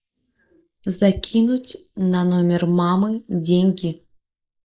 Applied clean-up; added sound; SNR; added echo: neural mask model Resemble Enhance denoiser.